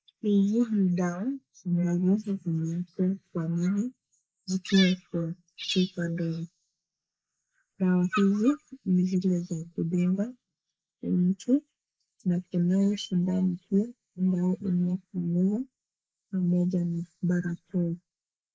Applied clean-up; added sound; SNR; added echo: neural mask model Resemble Enhance denoiser.